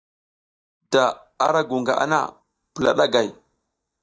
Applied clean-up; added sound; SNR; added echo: neural mask model DeepFilterNet 3.